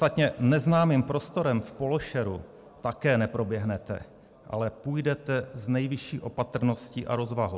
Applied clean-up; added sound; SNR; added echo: none; none; none; none.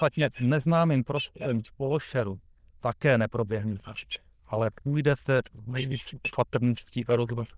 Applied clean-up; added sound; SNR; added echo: neural diffusion model UNIVERSE++.